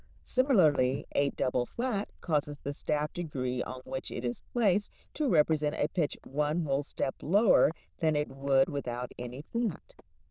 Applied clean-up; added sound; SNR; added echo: neural diffusion model UNIVERSE++.